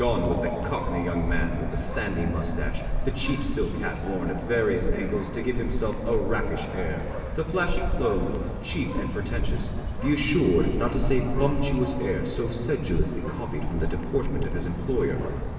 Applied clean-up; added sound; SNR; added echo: none; Bird; 2 dB; reverberation time 2.8 s.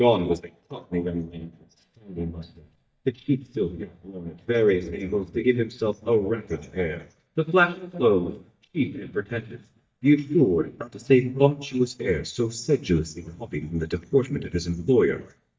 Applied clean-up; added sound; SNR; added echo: neural mask model DeepFilterNet 3.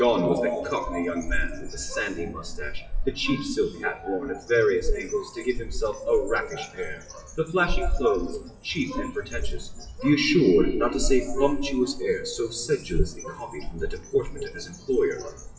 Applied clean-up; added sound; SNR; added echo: classical method WPE with log-MMSE.